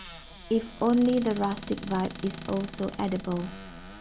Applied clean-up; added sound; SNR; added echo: none; Squeak / Cupboard open or close; 10 dB; none.